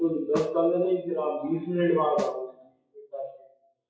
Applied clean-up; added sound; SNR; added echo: classical method WPE with log-MMSE.